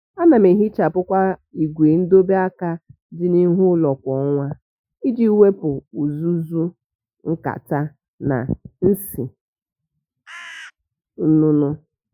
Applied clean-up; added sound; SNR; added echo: classical method Wiener filter.